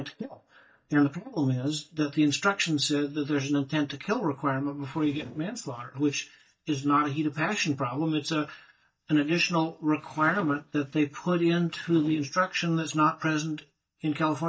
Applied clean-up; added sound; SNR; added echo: neural mask model DeepFilterNet 3.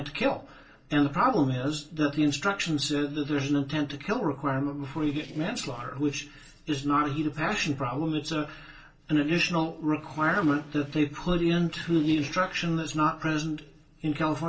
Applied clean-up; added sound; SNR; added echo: neural separator model SepFormer DNS4.